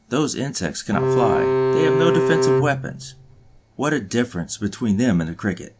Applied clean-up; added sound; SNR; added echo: none; Bowed string instrument; -3 dB; none.